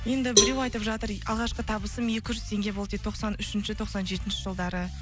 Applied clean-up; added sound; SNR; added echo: none; Cowbell; 0 dB; none.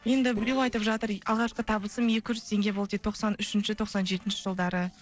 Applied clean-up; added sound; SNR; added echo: neural separator model SepFormer DNS4.